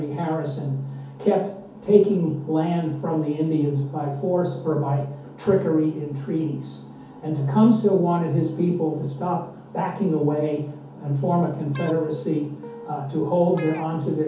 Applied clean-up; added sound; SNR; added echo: none; Guitar; 18 dB; reverberation time 0.5 s.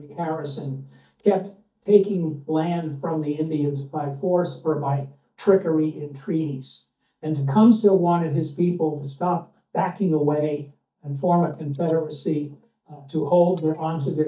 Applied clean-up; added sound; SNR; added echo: neural mask model DeepFilterNet 3.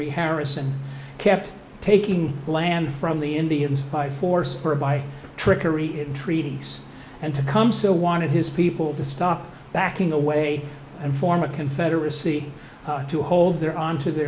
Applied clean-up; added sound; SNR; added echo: none; none; none; none.